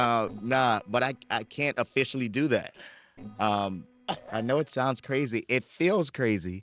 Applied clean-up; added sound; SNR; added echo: neural separator model SepFormer DNS4.